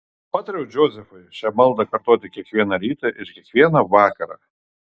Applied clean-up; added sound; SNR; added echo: neural mask model DeepFilterNet 3.